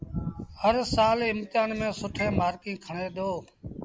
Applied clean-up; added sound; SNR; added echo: none; Marimba, xylophone; 17 dB; none.